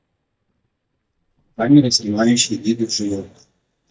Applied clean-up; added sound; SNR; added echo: neural mask model DeepFilterNet 3.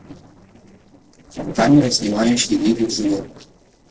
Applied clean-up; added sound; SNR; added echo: neural separator model SepFormer DNS4.